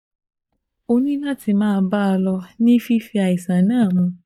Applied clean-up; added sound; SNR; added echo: neural mask model DeepFilterNet 3.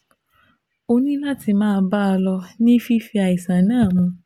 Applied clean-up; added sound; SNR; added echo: none; none; none; none.